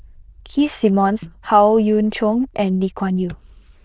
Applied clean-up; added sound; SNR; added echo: neural diffusion model UNIVERSE++.